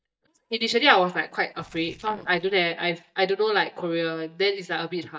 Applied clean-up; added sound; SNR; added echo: neural mask model DeepFilterNet 3.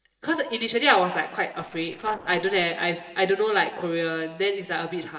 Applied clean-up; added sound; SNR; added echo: neural separator model SepFormer DNS4.